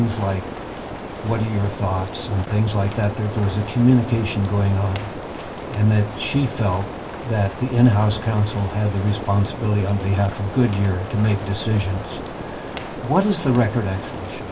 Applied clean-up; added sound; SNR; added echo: none; Rain; 10 dB; reverberation time 0.2 s.